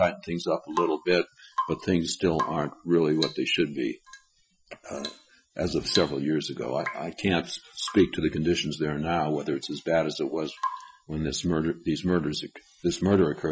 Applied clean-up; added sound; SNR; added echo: classical method Wiener filter.